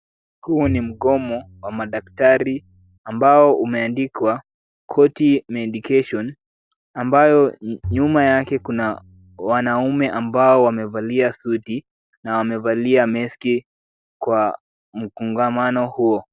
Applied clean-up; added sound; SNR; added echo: none; Bowed string instrument; 15 dB; none.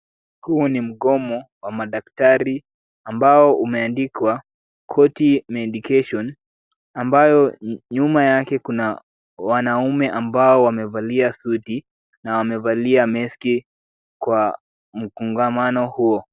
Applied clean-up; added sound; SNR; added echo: none; none; none; none.